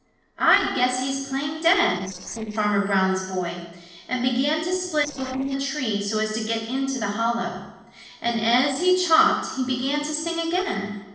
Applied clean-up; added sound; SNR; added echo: neural separator model SepFormer DNS4.